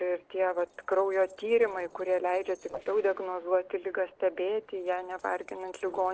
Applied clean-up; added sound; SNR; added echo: neural separator model SepFormer DNS4.